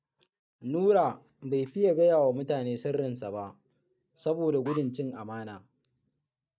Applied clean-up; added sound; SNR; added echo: neural mask model DeepFilterNet 3.